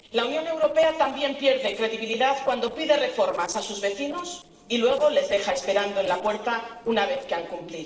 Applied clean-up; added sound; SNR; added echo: neural separator model SepFormer DNS4.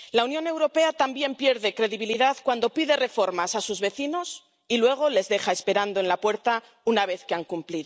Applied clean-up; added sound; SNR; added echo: none; none; none; none.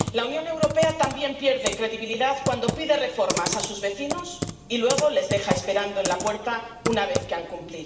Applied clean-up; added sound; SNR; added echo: none; Computer keyboard; 6 dB; reverberation time 1.0 s.